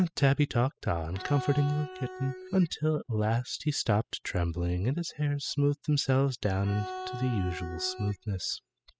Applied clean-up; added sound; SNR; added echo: classical method spectral subtraction.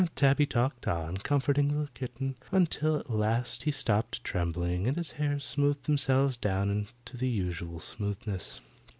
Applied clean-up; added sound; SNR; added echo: none; none; none; none.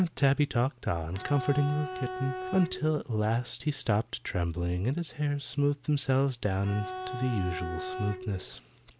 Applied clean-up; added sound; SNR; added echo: none; Bowed string instrument; 8 dB; none.